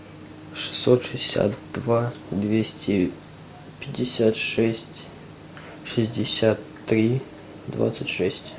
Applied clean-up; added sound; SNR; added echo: none; none; none; none.